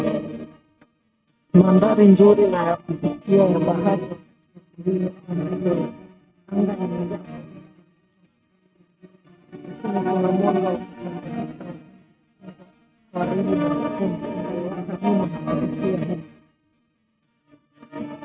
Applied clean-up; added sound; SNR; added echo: neural mask model RNNoise.